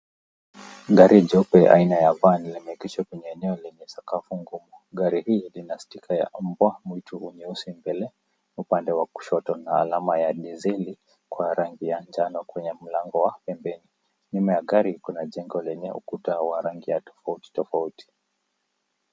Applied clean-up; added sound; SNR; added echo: none; none; none; none.